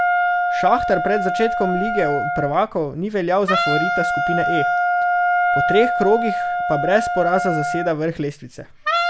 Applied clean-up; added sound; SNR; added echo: none; Wind instrument, woodwind instrument; -1 dB; none.